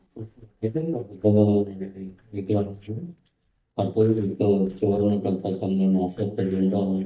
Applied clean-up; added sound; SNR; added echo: neural mask model DeepFilterNet 3.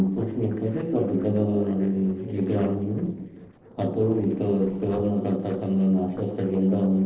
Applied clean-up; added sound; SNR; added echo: neural separator model SepFormer DNS4.